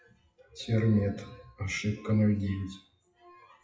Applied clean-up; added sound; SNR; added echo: classical method WPE with log-MMSE.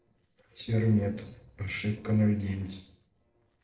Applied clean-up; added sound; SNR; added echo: neural separator model SepFormer DNS4.